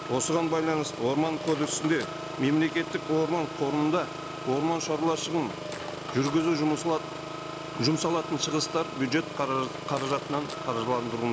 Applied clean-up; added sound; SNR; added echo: none; Engine; 8 dB; none.